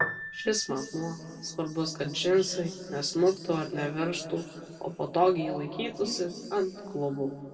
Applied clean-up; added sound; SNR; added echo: none; Piano; 14 dB; reverberation time 2.3 s.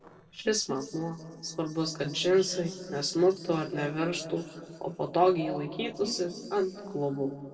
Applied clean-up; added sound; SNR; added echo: neural separator model SepFormer DNS4.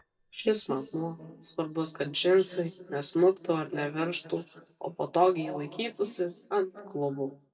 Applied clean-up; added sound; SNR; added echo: neural mask model DeepFilterNet 3.